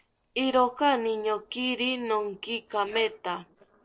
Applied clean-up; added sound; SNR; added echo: neural separator model SepFormer DNS4.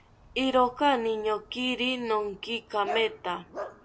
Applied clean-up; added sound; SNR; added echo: none; Dog; 15 dB; none.